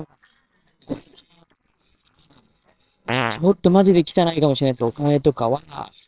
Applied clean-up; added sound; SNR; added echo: neural separator model SepFormer WHAMR!.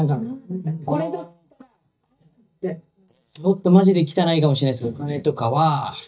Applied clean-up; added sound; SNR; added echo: neural mask model DeepFilterNet 3.